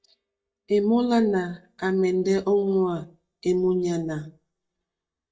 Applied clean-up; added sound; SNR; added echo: neural mask model DeepFilterNet 3.